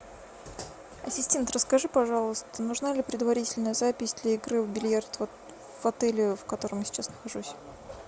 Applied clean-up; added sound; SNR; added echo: none; none; none; none.